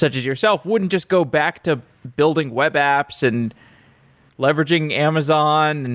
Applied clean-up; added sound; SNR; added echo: none; none; none; none.